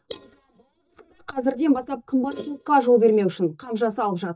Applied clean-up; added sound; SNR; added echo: neural mask model DeepFilterNet 3.